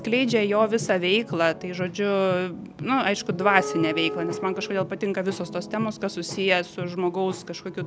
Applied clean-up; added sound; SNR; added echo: none; Wind instrument, woodwind instrument; 10 dB; none.